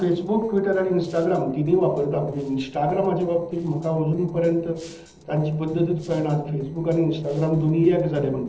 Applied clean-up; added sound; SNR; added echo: neural separator model SepFormer DNS4.